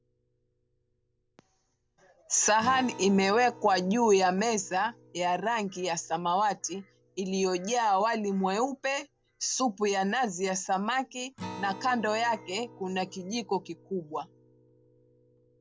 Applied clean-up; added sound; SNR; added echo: none; Acoustic guitar; 20 dB; none.